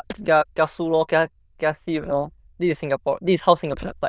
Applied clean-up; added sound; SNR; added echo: neural diffusion model UNIVERSE++.